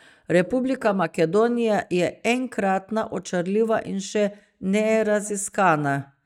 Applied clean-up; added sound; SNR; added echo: neural mask model DeepFilterNet 3.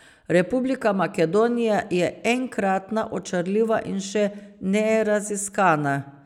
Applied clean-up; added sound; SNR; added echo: none; none; none; none.